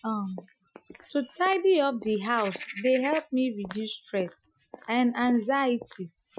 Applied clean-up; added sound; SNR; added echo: classical method Wiener filter.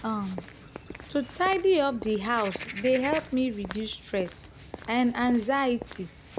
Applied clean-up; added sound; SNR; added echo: none; Walk, footsteps / Bird vocalization, bird call, bird song; 13 dB; none.